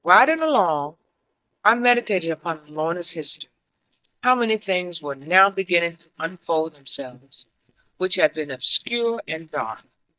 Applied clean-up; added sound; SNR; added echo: neural mask model DeepFilterNet 3.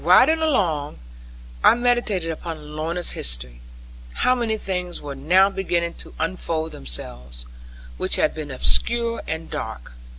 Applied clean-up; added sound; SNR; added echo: none; none; none; none.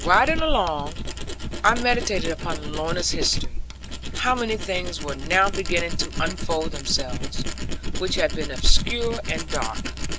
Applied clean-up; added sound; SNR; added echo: none; Tools; 3 dB; none.